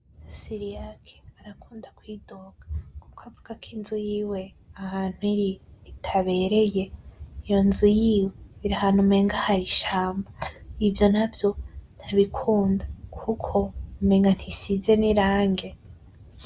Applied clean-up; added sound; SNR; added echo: none; none; none; none.